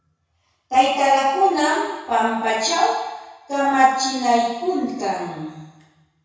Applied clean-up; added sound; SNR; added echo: none; none; none; reverberation time 1.0 s.